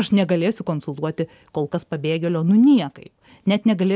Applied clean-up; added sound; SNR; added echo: none; none; none; none.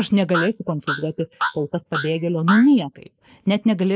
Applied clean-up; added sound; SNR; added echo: neural mask model Resemble Enhance denoiser.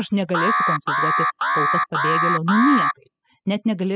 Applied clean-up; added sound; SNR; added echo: classical method spectral subtraction.